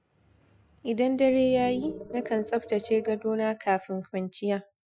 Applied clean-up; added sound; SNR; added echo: classical method Wiener filter.